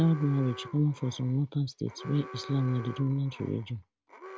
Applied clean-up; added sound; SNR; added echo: none; Alarm; 17 dB; none.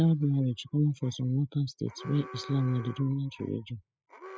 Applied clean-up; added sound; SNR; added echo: classical method spectral subtraction.